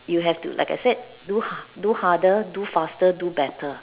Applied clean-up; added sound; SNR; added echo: none; none; none; none.